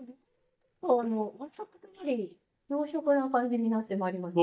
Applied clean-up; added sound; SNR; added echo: neural mask model DeepFilterNet 3.